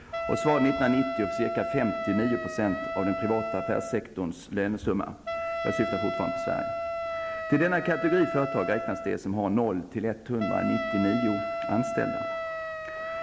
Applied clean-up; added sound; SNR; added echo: none; Wind instrument, woodwind instrument; 4 dB; none.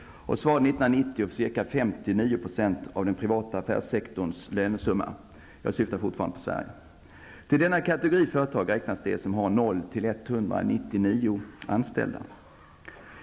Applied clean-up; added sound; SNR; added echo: none; none; none; none.